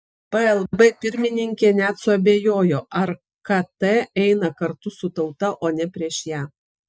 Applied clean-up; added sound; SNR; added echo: neural mask model DeepFilterNet 3.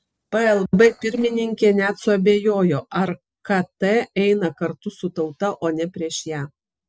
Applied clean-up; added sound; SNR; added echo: neural separator model SepFormer DNS4.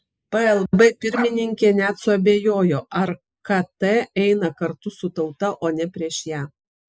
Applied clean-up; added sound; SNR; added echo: neural mask model Resemble Enhance denoiser.